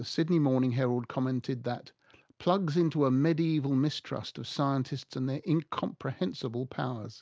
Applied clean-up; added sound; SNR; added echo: none; none; none; none.